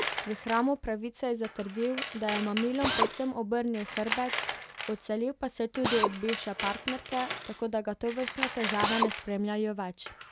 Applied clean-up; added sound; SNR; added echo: none; Tools + Drill; 4 dB; none.